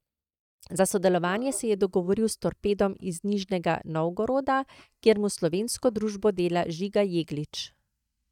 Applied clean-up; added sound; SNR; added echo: neural mask model DeepFilterNet 3.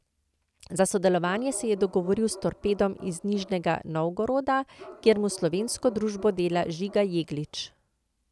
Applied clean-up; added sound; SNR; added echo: none; Bark; 19 dB; none.